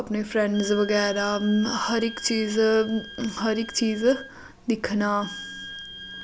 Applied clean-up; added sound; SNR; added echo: none; Wind instrument, woodwind instrument; 15 dB; none.